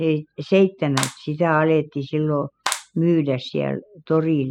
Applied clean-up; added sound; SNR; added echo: classical method spectral subtraction.